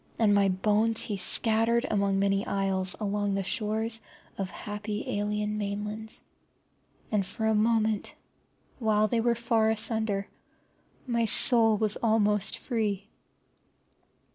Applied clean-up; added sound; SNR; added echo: none; none; none; none.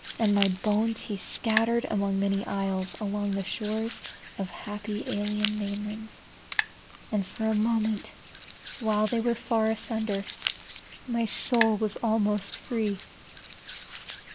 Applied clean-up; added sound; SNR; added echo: none; Hands; 8 dB; none.